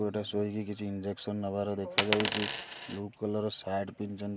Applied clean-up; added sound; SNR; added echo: none; Coin (dropping); -5 dB; none.